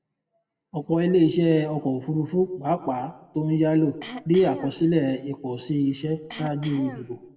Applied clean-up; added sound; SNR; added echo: none; Cough; 15 dB; reverberation time 0.9 s.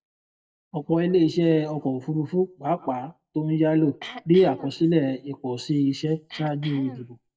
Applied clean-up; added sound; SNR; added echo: neural mask model DeepFilterNet 3.